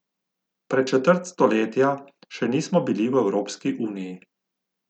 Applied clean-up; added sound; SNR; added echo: none; none; none; none.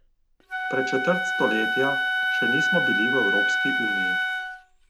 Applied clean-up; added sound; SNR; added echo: none; Wind instrument, woodwind instrument; -4 dB; none.